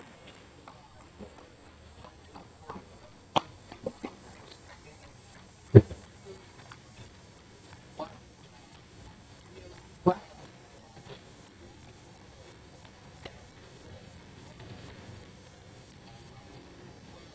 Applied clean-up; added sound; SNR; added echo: neural mask model DeepFilterNet 3.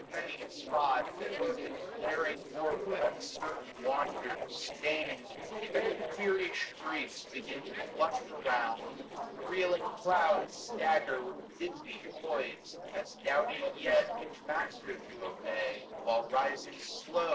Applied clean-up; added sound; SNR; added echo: neural separator model SepFormer DNS4.